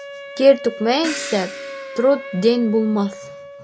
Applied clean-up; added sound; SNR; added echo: none; Crash cymbal + Wind instrument, woodwind instrument; 13 dB; none.